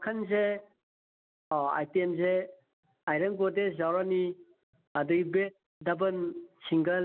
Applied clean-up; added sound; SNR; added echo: none; none; none; none.